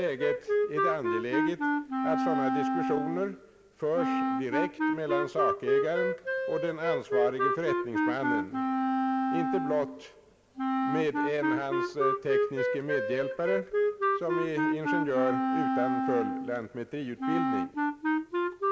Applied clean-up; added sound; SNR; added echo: none; Wind instrument, woodwind instrument; -4 dB; none.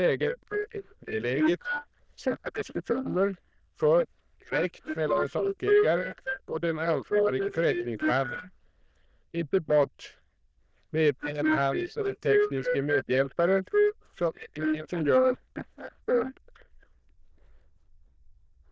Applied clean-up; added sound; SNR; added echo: neural diffusion model UNIVERSE++.